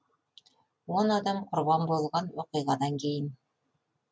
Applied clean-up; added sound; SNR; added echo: none; none; none; none.